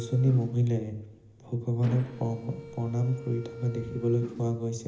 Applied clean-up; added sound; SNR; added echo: none; Mechanisms; 14 dB; reverberation time 0.8 s.